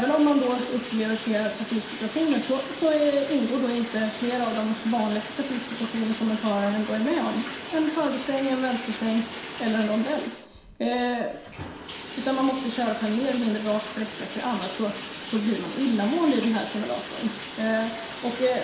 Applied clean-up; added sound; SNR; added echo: none; Bathtub (filling or washing); 9 dB; reverberation time 0.7 s.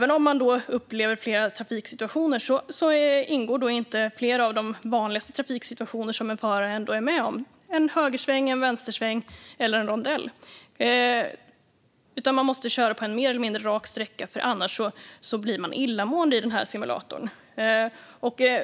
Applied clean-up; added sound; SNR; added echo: none; none; none; none.